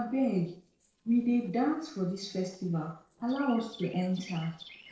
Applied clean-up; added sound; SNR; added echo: neural separator model SepFormer DNS4.